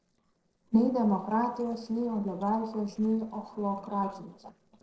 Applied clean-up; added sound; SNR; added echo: neural separator model SepFormer DNS4.